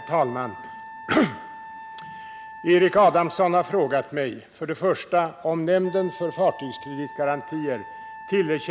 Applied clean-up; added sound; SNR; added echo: none; Wind instrument, woodwind instrument; 17 dB; none.